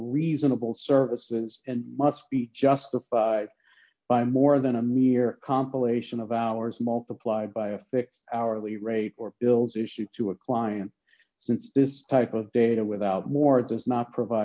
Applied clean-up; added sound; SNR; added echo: none; none; none; none.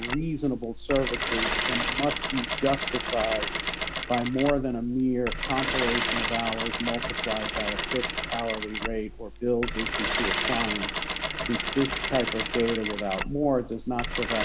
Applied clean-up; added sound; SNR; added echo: none; Mechanisms; -2 dB; none.